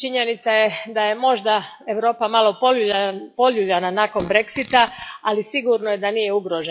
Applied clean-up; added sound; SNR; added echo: classical method log-MMSE.